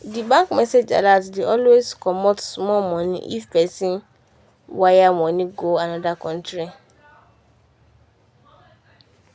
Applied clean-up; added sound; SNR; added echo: none; none; none; none.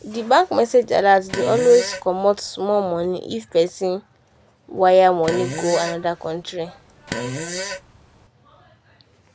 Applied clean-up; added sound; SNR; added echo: none; Fart; 11 dB; none.